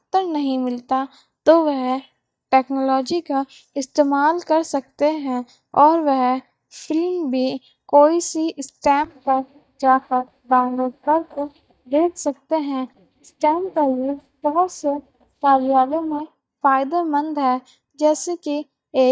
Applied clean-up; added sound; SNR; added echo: neural mask model DeepFilterNet 3.